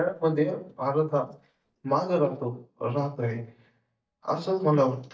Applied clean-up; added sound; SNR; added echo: neural mask model DeepFilterNet 3.